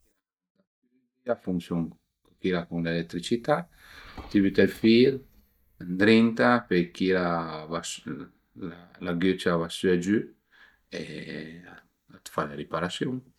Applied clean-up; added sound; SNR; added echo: neural mask model DeepFilterNet 3.